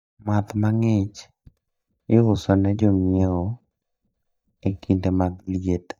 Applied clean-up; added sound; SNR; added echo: neural mask model DeepFilterNet 3.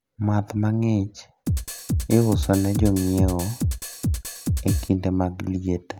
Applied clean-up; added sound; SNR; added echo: none; Drum kit; 2 dB; none.